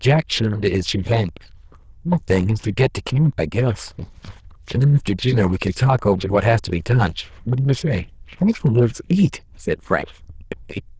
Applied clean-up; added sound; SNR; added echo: neural diffusion model UNIVERSE++.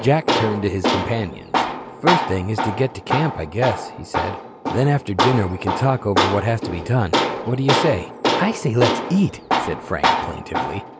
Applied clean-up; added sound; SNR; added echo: none; Tools; 1 dB; none.